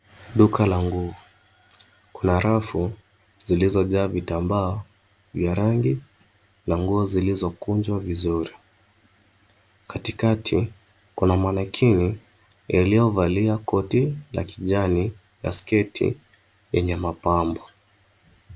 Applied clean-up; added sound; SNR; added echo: none; none; none; none.